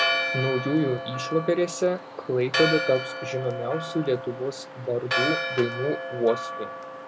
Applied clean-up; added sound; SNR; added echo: none; Church bell; 4 dB; none.